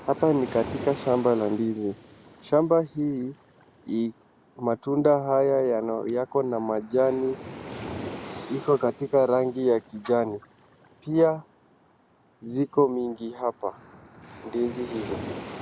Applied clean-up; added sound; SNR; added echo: none; Waves, surf; 16 dB; none.